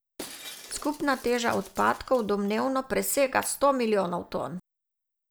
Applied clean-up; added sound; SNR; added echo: none; Shatter; 20 dB; none.